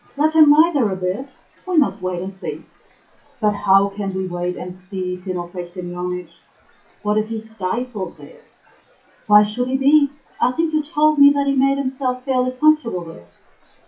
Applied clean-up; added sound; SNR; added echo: classical method WPE with log-MMSE.